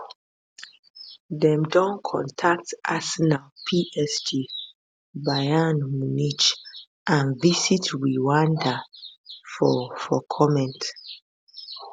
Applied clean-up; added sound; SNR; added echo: none; none; none; none.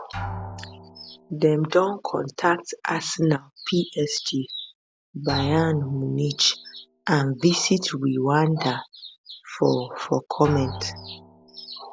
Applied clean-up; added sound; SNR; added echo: none; Drum; 15 dB; none.